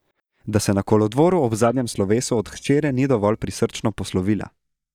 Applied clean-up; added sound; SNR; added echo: neural mask model DeepFilterNet 3.